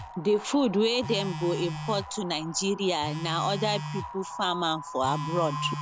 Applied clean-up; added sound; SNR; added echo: none; Wind + Telephone; 8 dB; none.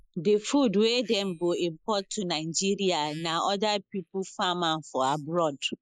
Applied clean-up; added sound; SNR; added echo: neural mask model Resemble Enhance denoiser.